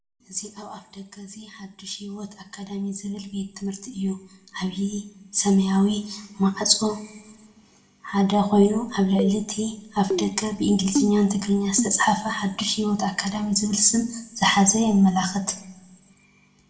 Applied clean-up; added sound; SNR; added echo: none; Keyboard (musical); 6 dB; reverberation time 0.5 s.